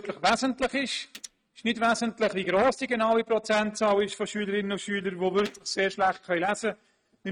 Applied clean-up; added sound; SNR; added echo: neural mask model RNNoise.